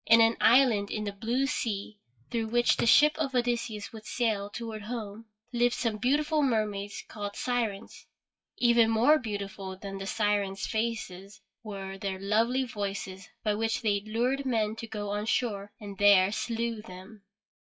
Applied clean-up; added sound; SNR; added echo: classical method WPE with log-MMSE.